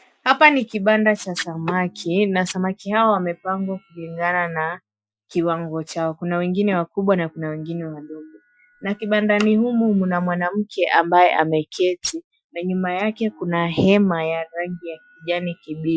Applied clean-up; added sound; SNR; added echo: classical method Wiener filter.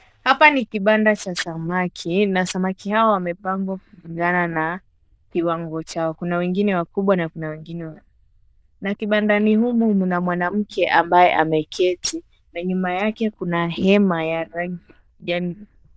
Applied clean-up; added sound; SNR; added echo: neural diffusion model UNIVERSE++.